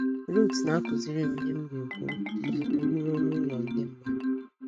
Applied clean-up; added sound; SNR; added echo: neural mask model RNNoise.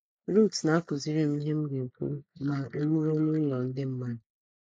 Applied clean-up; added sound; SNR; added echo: neural mask model Resemble Enhance denoiser.